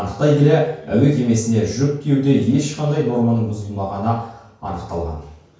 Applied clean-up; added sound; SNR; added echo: none; none; none; reverberation time 0.5 s.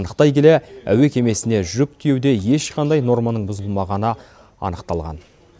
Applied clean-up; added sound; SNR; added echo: none; none; none; none.